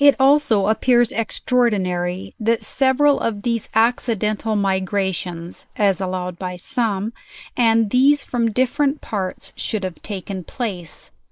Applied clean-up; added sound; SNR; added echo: neural mask model Resemble Enhance denoiser.